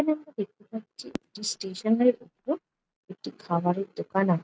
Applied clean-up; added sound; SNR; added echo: neural mask model RNNoise.